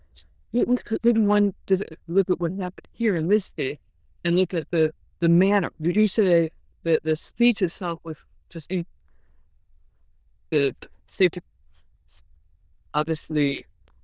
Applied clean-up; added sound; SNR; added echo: neural diffusion model UNIVERSE++.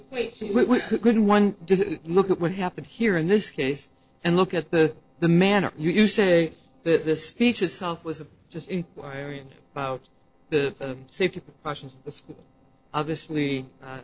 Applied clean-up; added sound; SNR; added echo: neural separator model SepFormer DNS4.